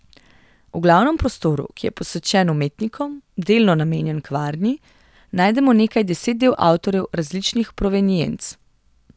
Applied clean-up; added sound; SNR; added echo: none; none; none; none.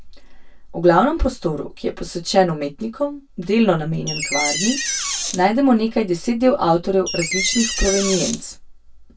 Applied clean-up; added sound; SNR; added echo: none; Door; 4 dB; reverberation time 0.1 s.